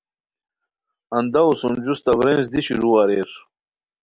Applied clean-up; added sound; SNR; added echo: none; none; none; none.